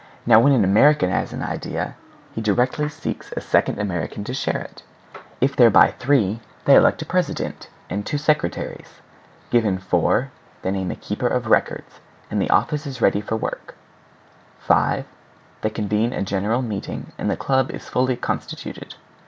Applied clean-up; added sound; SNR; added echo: none; none; none; none.